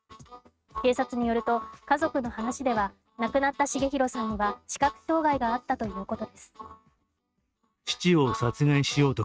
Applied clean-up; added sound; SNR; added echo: neural mask model RNNoise.